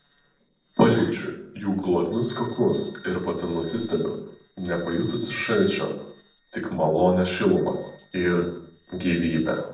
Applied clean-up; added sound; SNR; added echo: neural separator model SepFormer DNS4.